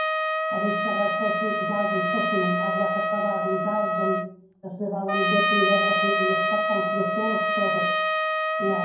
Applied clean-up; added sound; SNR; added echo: none; Trumpet; -4 dB; reverberation time 0.9 s.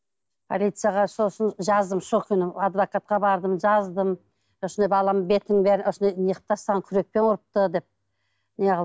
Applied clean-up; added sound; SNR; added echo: none; none; none; none.